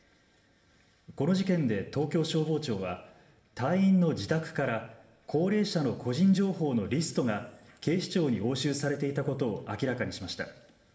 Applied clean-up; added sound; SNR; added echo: none; none; none; reverberation time 0.9 s.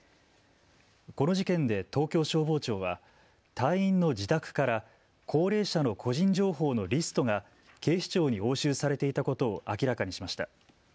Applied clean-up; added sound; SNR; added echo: none; none; none; none.